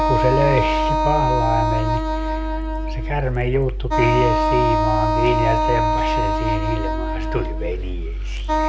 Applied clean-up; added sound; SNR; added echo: none; Wind instrument, woodwind instrument; 1 dB; none.